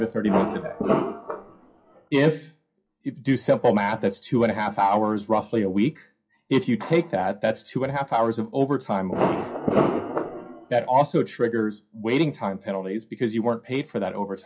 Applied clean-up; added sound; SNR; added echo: classical method WPE with log-MMSE.